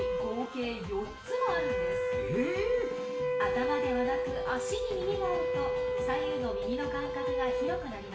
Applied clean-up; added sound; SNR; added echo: none; Wind instrument, woodwind instrument; -2 dB; reverberation time 0.7 s.